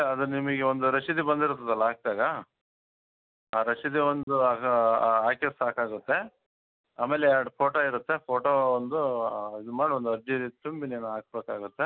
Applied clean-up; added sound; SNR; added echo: none; none; none; none.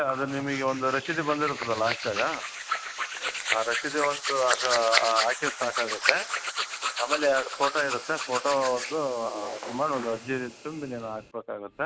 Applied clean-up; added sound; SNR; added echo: neural mask model Resemble Enhance denoiser.